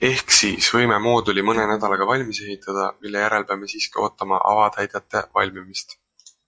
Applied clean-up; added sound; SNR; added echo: classical method log-MMSE.